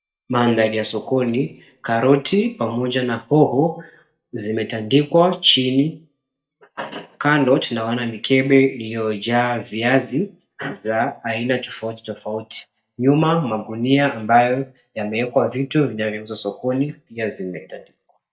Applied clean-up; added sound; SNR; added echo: neural mask model DeepFilterNet 3.